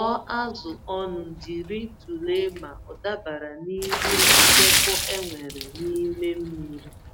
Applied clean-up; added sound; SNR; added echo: none; Splash, splatter; -5 dB; none.